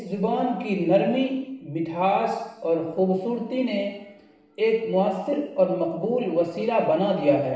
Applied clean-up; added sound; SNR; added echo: none; none; none; reverberation time 0.9 s.